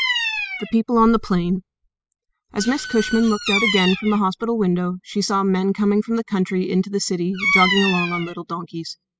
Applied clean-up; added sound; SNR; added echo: classical method spectral subtraction.